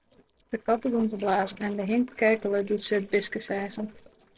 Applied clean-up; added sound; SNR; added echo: neural separator model SepFormer DNS4.